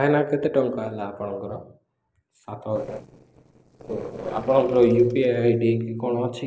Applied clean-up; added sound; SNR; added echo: neural separator model SepFormer DNS4.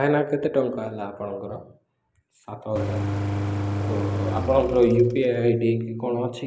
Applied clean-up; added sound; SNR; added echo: none; Engine; 3 dB; none.